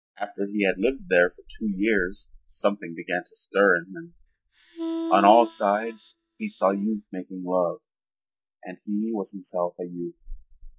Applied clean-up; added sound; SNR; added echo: neural mask model DeepFilterNet 3.